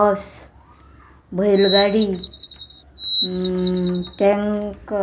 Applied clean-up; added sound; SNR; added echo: none; Bird vocalization, bird call, bird song; 5 dB; none.